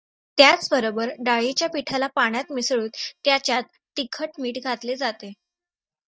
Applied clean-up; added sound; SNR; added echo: neural mask model DeepFilterNet 3.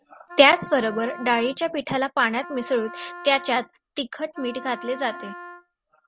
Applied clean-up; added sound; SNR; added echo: none; Wind instrument, woodwind instrument; 16 dB; none.